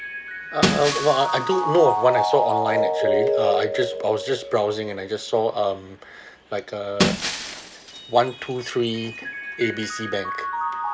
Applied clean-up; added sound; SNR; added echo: none; Shatter + Mallet percussion; 2 dB; none.